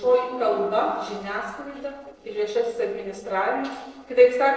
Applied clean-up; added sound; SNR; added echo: neural separator model SepFormer DNS4.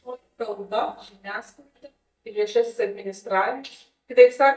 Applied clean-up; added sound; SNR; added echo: neural mask model DeepFilterNet 3.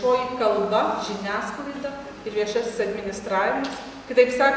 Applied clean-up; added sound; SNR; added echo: none; none; none; none.